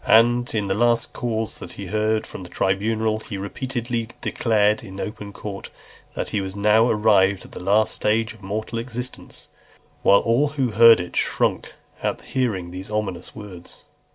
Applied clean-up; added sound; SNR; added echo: none; none; none; none.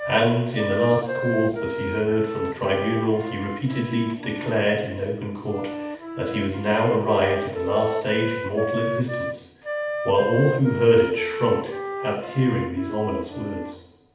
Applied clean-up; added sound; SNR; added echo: none; Wind instrument, woodwind instrument; 7 dB; reverberation time 0.8 s.